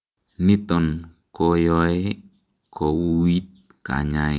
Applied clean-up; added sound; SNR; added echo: none; none; none; none.